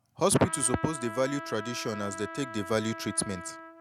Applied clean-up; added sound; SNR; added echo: none; Trumpet; 11 dB; none.